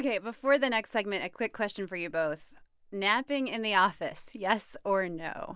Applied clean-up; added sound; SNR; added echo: none; none; none; none.